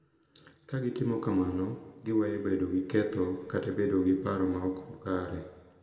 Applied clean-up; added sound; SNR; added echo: none; none; none; reverberation time 1.8 s.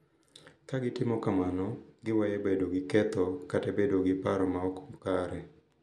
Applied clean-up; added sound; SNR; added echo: none; none; none; none.